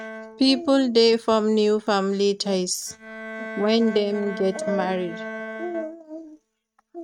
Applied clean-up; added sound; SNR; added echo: neural mask model RNNoise.